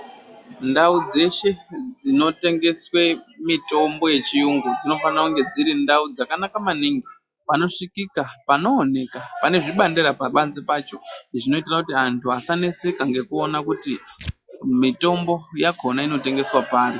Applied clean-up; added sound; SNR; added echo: classical method log-MMSE.